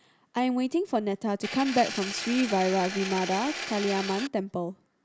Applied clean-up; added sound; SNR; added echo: none; Engine; 7 dB; none.